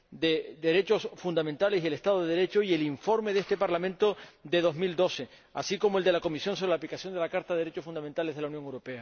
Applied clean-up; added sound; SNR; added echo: none; none; none; none.